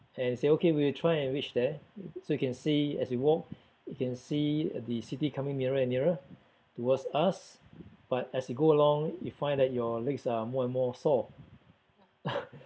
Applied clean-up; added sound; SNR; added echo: none; none; none; none.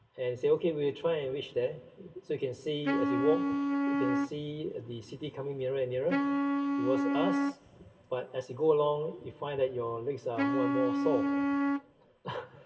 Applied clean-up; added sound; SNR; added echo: none; Wind instrument, woodwind instrument; -2 dB; reverberation time 2.8 s.